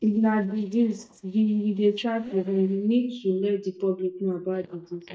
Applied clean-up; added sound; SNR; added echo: neural mask model DeepFilterNet 3.